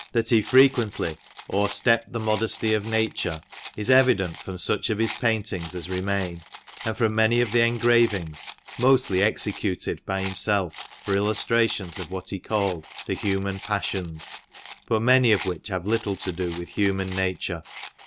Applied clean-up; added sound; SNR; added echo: none; Rattle; 14 dB; none.